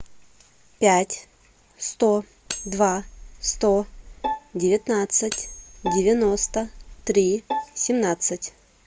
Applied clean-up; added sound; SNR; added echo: none; Cutlery, silverware + Bowed string instrument; 10 dB; none.